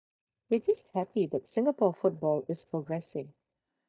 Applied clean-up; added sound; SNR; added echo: neural mask model DeepFilterNet 3.